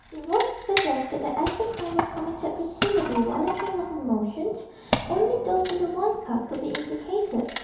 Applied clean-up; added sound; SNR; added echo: none; Wood; 5 dB; reverberation time 0.8 s.